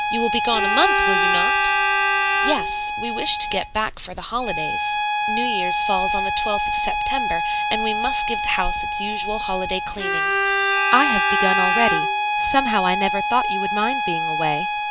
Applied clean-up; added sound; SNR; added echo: none; Bowed string instrument + Bowed string instrument; -2 dB; none.